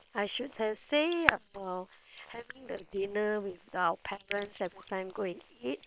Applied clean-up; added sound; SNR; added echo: neural separator model SepFormer WHAM!.